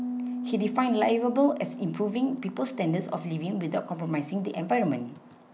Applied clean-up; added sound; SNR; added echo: none; Piano; 10 dB; none.